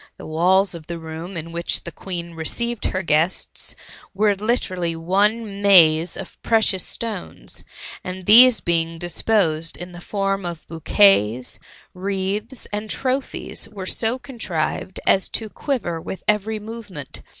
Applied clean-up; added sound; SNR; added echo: none; none; none; none.